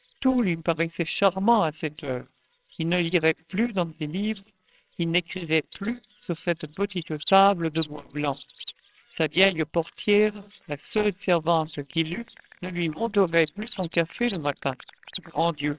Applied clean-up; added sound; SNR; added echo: neural separator model SepFormer WHAMR!.